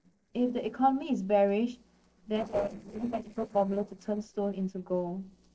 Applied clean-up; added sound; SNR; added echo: neural separator model SepFormer DNS4.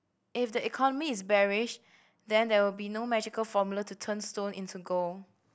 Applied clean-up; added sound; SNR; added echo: none; none; none; none.